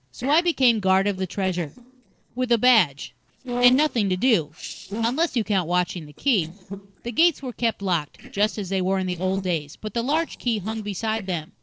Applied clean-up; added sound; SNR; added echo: neural separator model SepFormer DNS4.